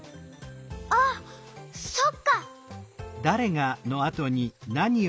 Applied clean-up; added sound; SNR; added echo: none; none; none; none.